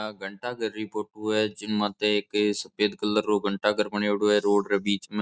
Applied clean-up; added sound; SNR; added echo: none; none; none; none.